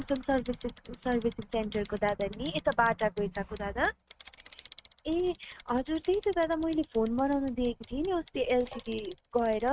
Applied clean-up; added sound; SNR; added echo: neural mask model RNNoise.